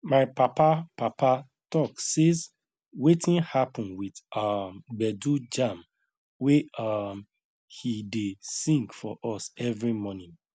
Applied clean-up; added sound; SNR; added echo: none; none; none; none.